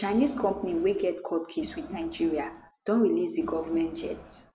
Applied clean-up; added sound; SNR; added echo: none; Crowd; 17 dB; none.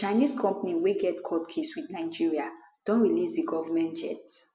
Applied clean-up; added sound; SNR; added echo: none; none; none; none.